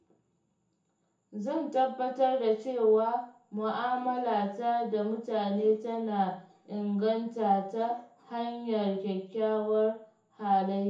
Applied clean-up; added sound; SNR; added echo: none; none; none; reverberation time 0.6 s.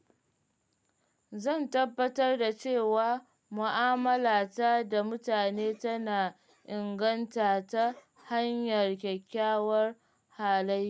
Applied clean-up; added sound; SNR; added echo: none; none; none; none.